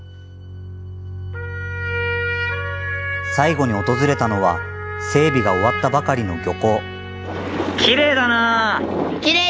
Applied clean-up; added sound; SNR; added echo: none; none; none; none.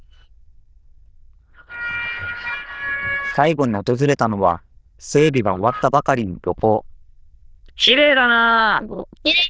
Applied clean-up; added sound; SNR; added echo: neural diffusion model UNIVERSE++.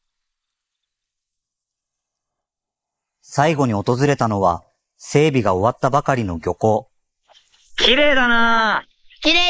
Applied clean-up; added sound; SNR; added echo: neural mask model Resemble Enhance denoiser.